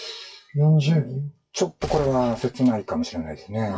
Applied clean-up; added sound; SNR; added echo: classical method WPE with log-MMSE.